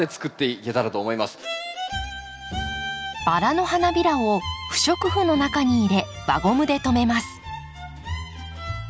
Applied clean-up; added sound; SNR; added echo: none; Bowed string instrument; 18 dB; none.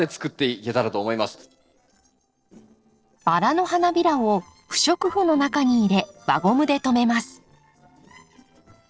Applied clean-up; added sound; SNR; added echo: neural separator model SepFormer DNS4.